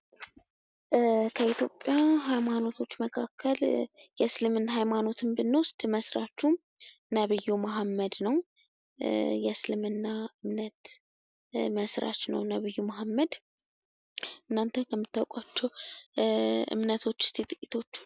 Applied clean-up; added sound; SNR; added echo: none; none; none; none.